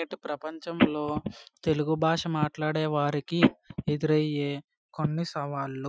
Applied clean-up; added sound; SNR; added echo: classical method Wiener filter.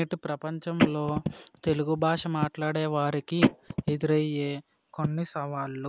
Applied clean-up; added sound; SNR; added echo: none; Telephone; 2 dB; none.